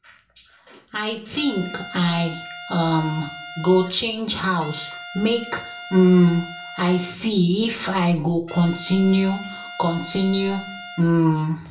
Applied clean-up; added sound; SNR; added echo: none; Trumpet; 15 dB; reverberation time 0.3 s.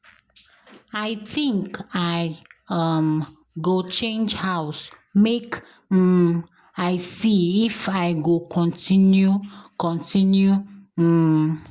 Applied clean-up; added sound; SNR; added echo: none; none; none; none.